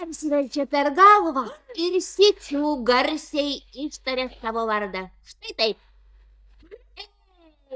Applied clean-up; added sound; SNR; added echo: neural mask model DeepFilterNet 3.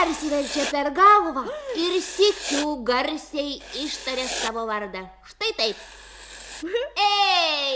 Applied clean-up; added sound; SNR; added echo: none; Writing; 13 dB; none.